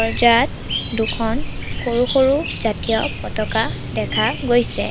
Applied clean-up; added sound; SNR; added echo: none; Chirp, tweet; 4 dB; none.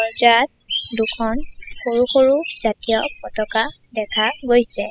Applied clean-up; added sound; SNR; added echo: classical method spectral subtraction.